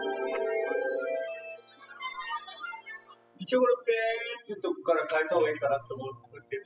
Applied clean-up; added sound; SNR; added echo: classical method spectral subtraction.